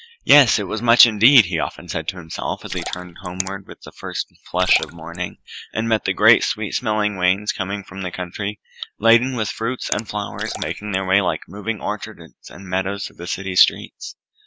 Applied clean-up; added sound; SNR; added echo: neural mask model Resemble Enhance denoiser.